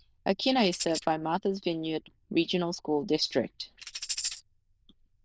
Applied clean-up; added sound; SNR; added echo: neural diffusion model UNIVERSE++.